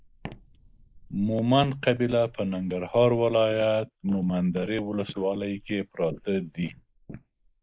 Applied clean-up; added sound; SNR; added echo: neural mask model Resemble Enhance denoiser.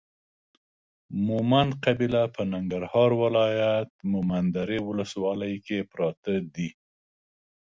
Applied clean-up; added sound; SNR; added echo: none; none; none; none.